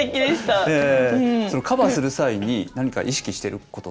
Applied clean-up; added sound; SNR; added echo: none; none; none; none.